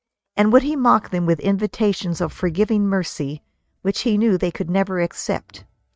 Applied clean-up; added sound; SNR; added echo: neural mask model RNNoise.